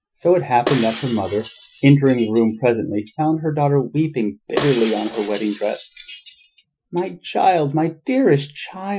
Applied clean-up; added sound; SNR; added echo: classical method Wiener filter.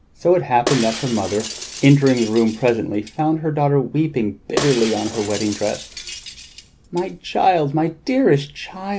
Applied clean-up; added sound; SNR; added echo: none; Shatter; 12 dB; none.